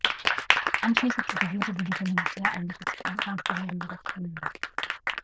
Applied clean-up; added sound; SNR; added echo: neural diffusion model UNIVERSE++.